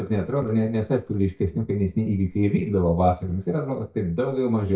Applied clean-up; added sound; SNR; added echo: neural mask model DeepFilterNet 3.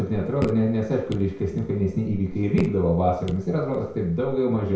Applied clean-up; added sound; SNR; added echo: none; Raindrop / Drip; 12 dB; reverberation time 0.6 s.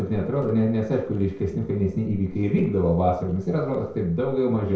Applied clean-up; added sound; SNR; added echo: neural separator model SepFormer DNS4.